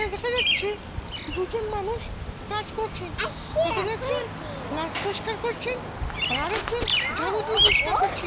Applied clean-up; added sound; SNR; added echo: none; Bird vocalization, bird call, bird song; -4 dB; none.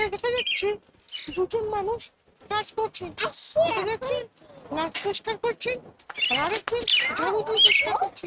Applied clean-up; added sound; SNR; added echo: neural mask model RNNoise.